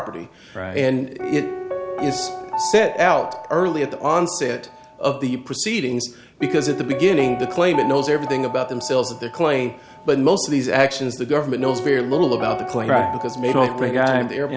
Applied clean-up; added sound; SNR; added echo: none; Piano; 9 dB; none.